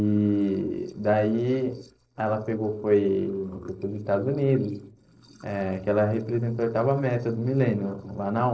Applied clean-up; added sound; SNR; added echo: neural separator model SepFormer DNS4.